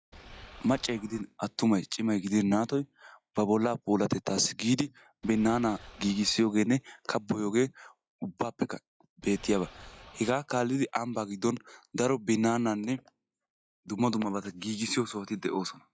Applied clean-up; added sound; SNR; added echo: classical method log-MMSE.